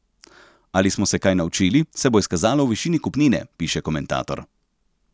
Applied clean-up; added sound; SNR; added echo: none; none; none; none.